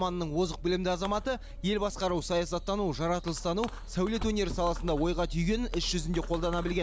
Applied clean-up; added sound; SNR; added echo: none; Fireworks; 8 dB; none.